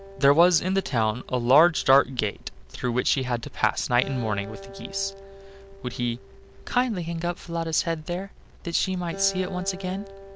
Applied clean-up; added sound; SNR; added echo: none; Acoustic guitar; 18 dB; none.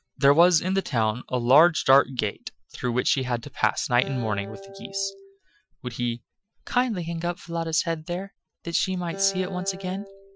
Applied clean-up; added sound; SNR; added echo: classical method Wiener filter.